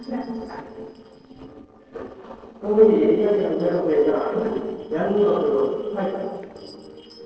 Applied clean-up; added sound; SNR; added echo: neural separator model SepFormer DNS4.